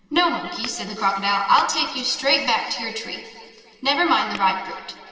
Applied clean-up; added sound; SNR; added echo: none; Tap / Glass; 19 dB; reverberation time 2.3 s.